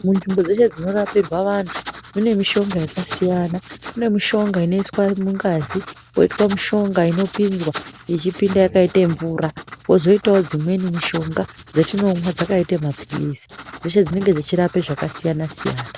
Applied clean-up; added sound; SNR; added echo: none; Writing; 15 dB; none.